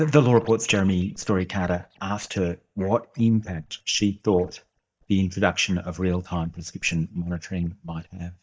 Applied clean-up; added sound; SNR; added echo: neural mask model DeepFilterNet 3.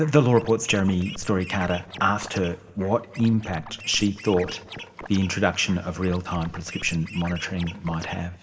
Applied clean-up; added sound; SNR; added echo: none; Scratching (performance technique); 16 dB; reverberation time 1.2 s.